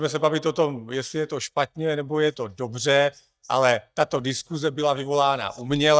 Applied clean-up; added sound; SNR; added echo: neural mask model DeepFilterNet 3.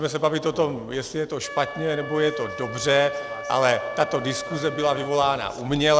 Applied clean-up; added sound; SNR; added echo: none; Wind instrument, woodwind instrument; 13 dB; none.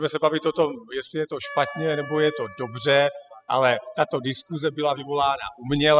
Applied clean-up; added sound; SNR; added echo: classical method spectral subtraction.